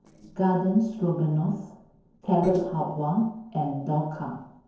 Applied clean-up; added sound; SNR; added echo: neural separator model SepFormer DNS4.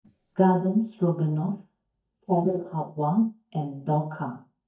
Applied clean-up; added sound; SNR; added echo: neural mask model DeepFilterNet 3.